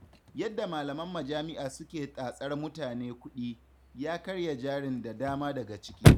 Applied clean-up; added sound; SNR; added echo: none; Chirp, tweet / Slam / Car; -5 dB; none.